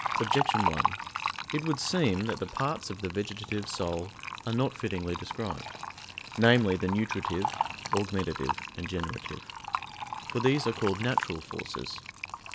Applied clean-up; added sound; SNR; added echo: none; Fill (with liquid); 4 dB; none.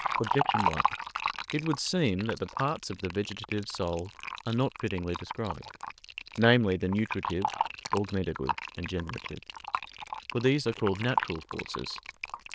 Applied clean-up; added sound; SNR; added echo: neural diffusion model UNIVERSE++.